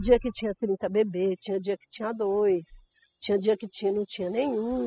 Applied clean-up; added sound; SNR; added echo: classical method spectral subtraction.